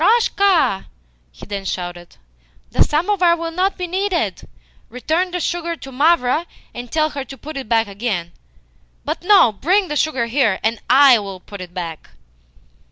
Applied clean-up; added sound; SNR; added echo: none; none; none; none.